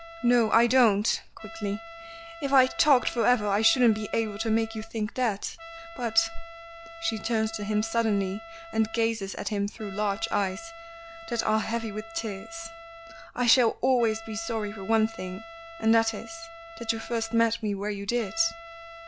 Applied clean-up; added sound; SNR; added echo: none; Trumpet; 16 dB; none.